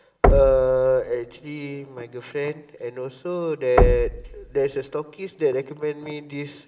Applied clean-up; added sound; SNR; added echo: none; Knock; 1 dB; reverberation time 1.7 s.